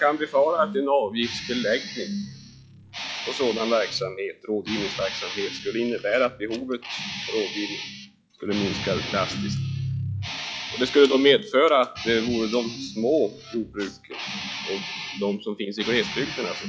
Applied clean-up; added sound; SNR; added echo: classical method log-MMSE.